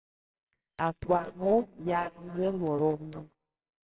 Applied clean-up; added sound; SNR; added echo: neural separator model SepFormer WHAMR!.